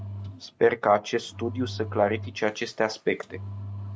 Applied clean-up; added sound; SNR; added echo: none; Engine; 11 dB; none.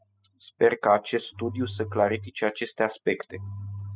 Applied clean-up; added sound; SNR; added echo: classical method spectral subtraction.